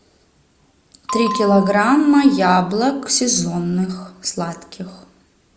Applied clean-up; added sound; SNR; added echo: none; Bell; 11 dB; none.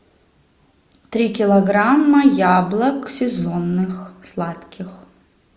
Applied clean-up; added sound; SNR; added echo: none; none; none; none.